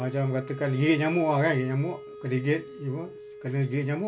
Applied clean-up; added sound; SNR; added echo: none; Wind instrument, woodwind instrument; 16 dB; none.